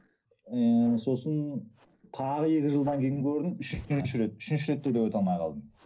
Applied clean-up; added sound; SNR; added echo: neural separator model SepFormer DNS4.